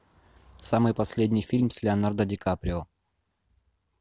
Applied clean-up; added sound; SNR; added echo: none; Cricket; 10 dB; none.